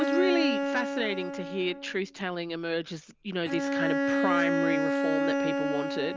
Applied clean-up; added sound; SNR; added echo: none; Bowed string instrument; -2 dB; none.